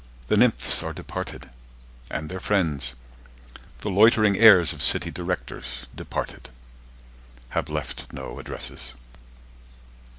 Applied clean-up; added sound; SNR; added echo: none; none; none; none.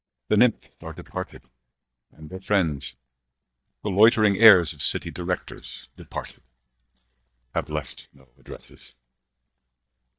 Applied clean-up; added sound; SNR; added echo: neural mask model DeepFilterNet 3.